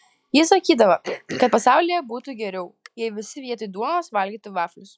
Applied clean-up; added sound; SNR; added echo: classical method log-MMSE.